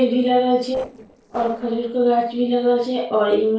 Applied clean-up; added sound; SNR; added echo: neural separator model SepFormer DNS4.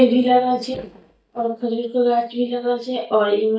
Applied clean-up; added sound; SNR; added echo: neural mask model DeepFilterNet 3.